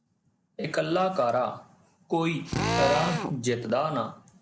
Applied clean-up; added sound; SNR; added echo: none; Drill; 1 dB; none.